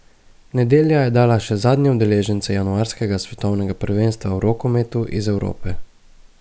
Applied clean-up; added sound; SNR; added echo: none; none; none; none.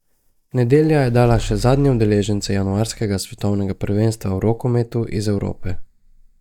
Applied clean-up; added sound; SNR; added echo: neural mask model DeepFilterNet 3.